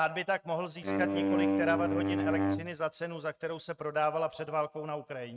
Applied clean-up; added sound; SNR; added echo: neural mask model RNNoise.